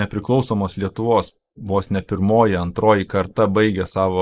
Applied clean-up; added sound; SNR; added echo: neural mask model Resemble Enhance denoiser.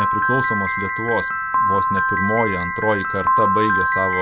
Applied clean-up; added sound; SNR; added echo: none; Piano; -4 dB; none.